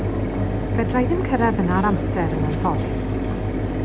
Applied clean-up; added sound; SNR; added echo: none; Mechanisms; -2 dB; none.